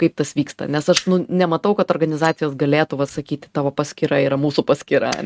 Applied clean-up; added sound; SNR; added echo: neural mask model RNNoise.